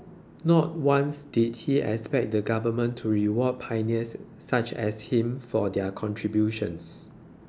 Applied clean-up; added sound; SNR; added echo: none; none; none; none.